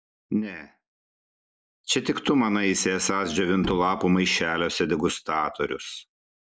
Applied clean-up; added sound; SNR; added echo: none; Bowed string instrument; 13 dB; none.